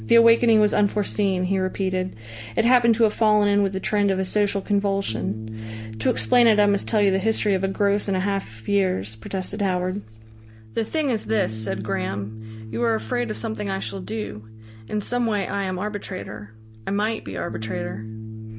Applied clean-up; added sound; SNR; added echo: none; Bass guitar; 13 dB; none.